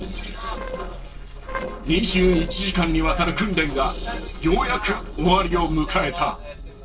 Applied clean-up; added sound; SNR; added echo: neural separator model SepFormer DNS4.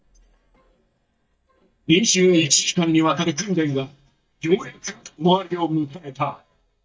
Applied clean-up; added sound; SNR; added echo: neural mask model DeepFilterNet 3.